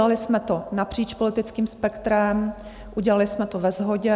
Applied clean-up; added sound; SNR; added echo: none; none; none; none.